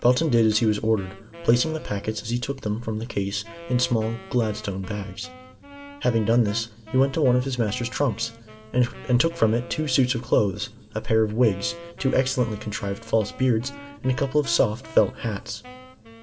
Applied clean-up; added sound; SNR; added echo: none; Wind instrument, woodwind instrument; 19 dB; reverberation time 0.3 s.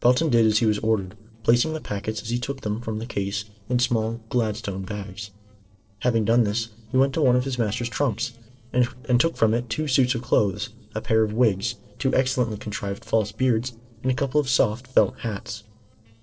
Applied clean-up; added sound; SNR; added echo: neural separator model SepFormer DNS4.